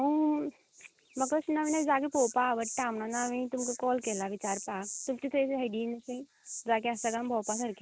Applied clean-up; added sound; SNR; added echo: none; Insect; 12 dB; none.